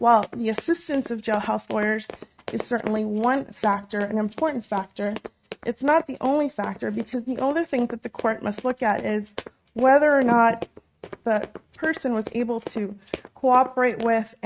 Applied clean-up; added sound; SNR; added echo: neural mask model RNNoise.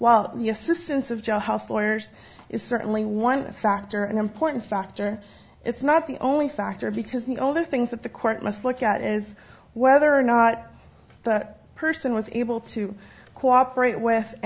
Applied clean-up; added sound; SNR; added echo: none; none; none; none.